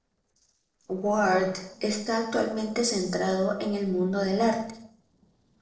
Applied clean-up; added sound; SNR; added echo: neural separator model SepFormer DNS4.